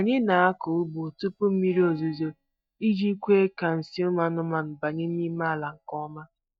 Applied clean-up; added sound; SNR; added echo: neural mask model DeepFilterNet 3.